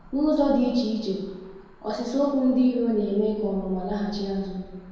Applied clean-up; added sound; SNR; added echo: none; Cricket / Motor vehicle (road); 19 dB; reverberation time 1.2 s.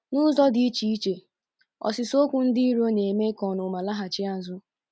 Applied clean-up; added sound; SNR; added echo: none; none; none; none.